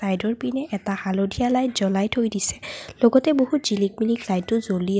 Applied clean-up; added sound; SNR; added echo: none; none; none; none.